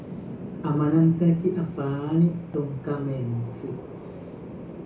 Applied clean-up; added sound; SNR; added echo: none; Bird vocalization, bird call, bird song; 12 dB; reverberation time 0.6 s.